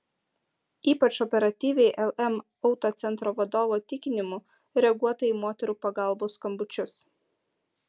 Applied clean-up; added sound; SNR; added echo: none; none; none; none.